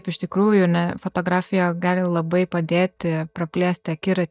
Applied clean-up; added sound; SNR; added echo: neural mask model DeepFilterNet 3.